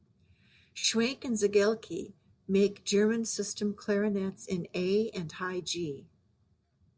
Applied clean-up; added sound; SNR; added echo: none; none; none; none.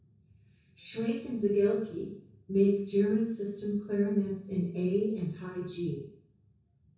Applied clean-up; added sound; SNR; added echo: none; none; none; reverberation time 0.6 s.